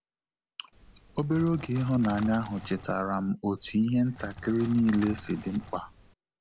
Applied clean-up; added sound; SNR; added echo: none; Crackle; 15 dB; none.